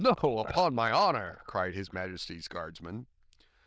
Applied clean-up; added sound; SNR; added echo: neural diffusion model UNIVERSE++.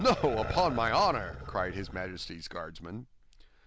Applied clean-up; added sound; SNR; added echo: none; Growling; 12 dB; none.